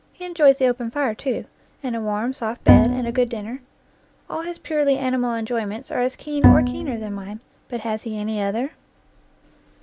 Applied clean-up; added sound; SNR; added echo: none; Bowed string instrument; -5 dB; none.